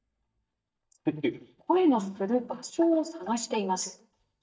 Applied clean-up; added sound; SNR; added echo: neural mask model DeepFilterNet 3.